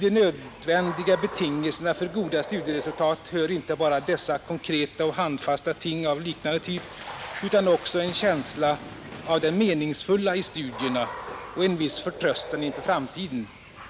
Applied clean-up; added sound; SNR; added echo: none; Water / Splash, splatter; 14 dB; none.